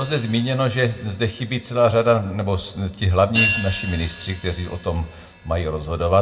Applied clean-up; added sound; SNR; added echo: none; Hi-hat; 10 dB; reverberation time 1.7 s.